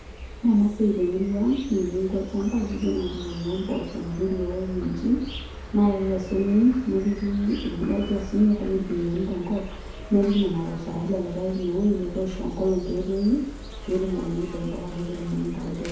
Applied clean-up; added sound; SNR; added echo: none; Insect; 12 dB; reverberation time 2.3 s.